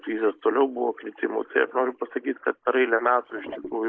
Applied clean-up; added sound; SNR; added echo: neural mask model Resemble Enhance denoiser.